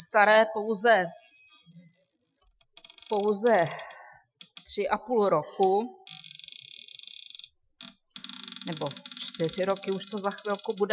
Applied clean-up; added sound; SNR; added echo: classical method Wiener filter.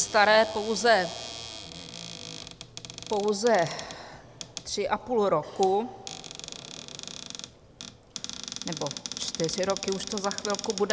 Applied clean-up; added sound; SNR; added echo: none; Cupboard open or close; 11 dB; none.